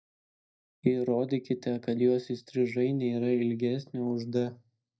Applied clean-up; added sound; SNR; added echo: neural mask model DeepFilterNet 3.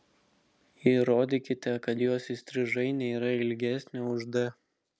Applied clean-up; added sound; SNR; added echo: none; none; none; none.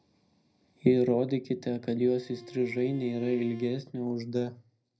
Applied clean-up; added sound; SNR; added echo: none; Bowed string instrument; 19 dB; reverberation time 0.4 s.